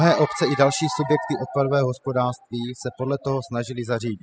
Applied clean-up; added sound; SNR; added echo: classical method spectral subtraction.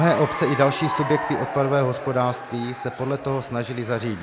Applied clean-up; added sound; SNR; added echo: none; Applause / Cheering; 8 dB; none.